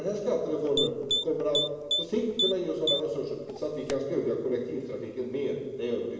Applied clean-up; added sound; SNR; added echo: none; Typing; 3 dB; reverberation time 1.3 s.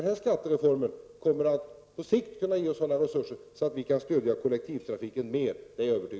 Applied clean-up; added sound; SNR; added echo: none; none; none; none.